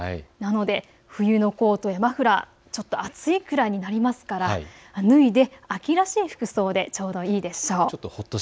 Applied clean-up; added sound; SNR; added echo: none; none; none; none.